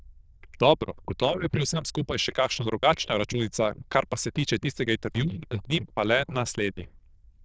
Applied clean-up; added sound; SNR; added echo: neural diffusion model UNIVERSE++.